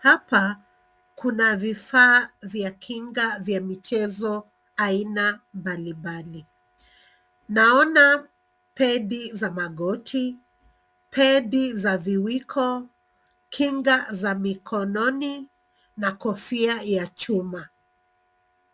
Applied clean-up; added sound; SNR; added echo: none; none; none; none.